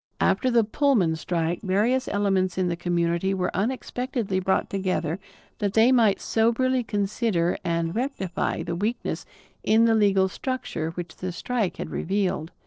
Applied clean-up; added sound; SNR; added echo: neural separator model SepFormer DNS4.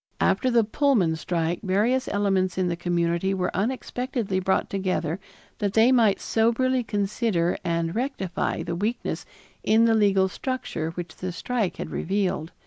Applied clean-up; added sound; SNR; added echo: none; none; none; none.